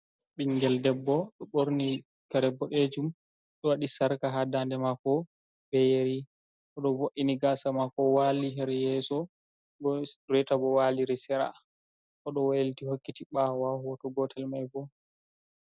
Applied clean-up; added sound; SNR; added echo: none; none; none; none.